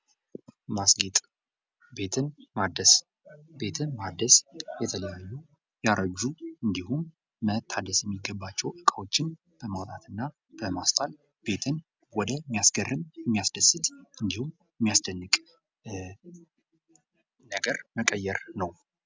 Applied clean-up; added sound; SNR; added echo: none; none; none; none.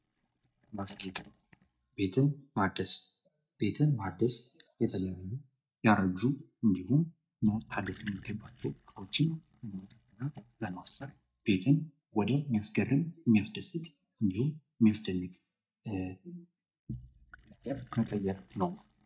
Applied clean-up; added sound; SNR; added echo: neural mask model DeepFilterNet 3.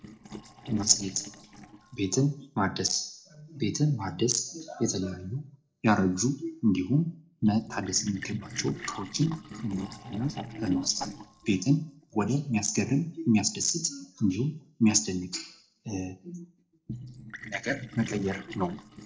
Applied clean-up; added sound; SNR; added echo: neural separator model SepFormer DNS4.